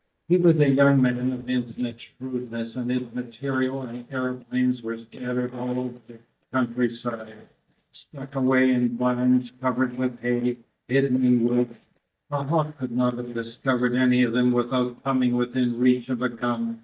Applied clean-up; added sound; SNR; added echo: neural mask model DeepFilterNet 3.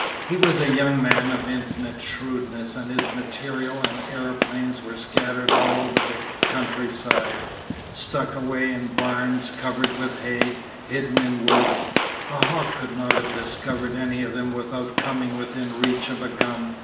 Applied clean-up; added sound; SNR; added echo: none; Gunshot, gunfire; 1 dB; reverberation time 0.8 s.